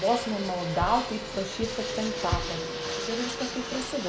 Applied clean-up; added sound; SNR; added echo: none; Fixed-wing aircraft, airplane; 4 dB; reverberation time 1.4 s.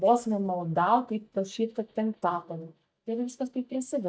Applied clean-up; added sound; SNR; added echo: neural mask model DeepFilterNet 3.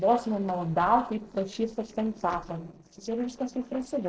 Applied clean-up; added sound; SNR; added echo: neural separator model SepFormer DNS4.